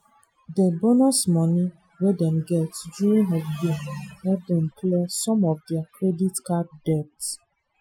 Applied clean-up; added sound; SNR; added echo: classical method Wiener filter.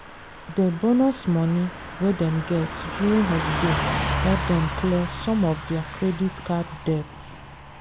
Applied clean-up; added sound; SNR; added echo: none; Car passing by / Truck; 6 dB; none.